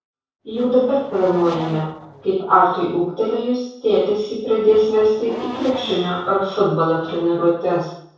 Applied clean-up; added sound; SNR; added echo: neural separator model SepFormer DNS4.